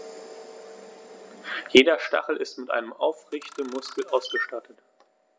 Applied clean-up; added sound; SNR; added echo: none; Camera; 10 dB; none.